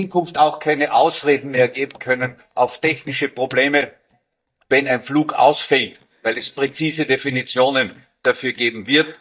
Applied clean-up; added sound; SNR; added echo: neural mask model DeepFilterNet 3.